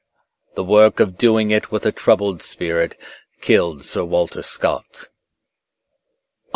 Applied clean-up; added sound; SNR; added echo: none; none; none; none.